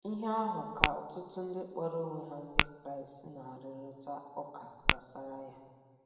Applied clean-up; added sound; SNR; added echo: none; Tap / Glass; -3 dB; reverberation time 1.5 s.